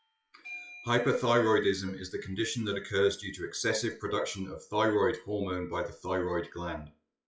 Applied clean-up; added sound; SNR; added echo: classical method WPE with log-MMSE.